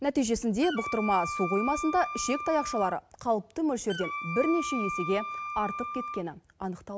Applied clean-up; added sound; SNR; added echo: none; Wind instrument, woodwind instrument; 7 dB; none.